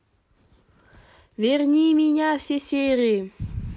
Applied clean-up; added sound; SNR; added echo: none; none; none; none.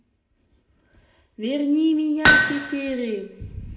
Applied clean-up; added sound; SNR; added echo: none; Hammer; -4 dB; reverberation time 1.1 s.